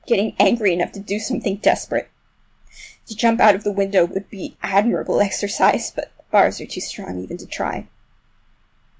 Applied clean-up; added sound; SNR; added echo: none; none; none; none.